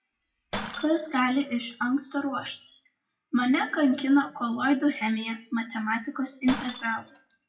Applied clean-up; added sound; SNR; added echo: classical method WPE with log-MMSE.